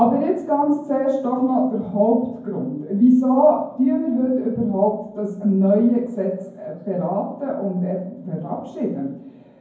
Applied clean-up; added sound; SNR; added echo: none; none; none; reverberation time 0.9 s.